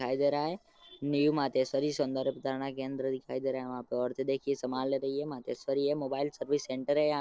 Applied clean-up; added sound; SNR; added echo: neural separator model SepFormer DNS4.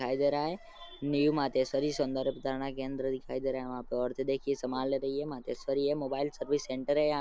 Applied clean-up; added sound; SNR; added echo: none; Alarm; 18 dB; none.